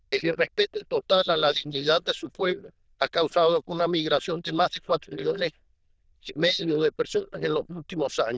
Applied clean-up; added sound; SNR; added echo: neural diffusion model UNIVERSE++.